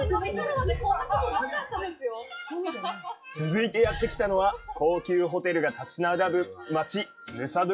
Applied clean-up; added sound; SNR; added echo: classical method WPE with log-MMSE.